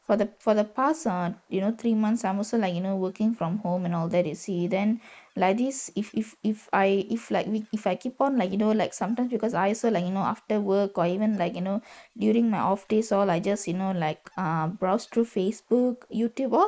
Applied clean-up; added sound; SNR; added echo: neural mask model Resemble Enhance denoiser.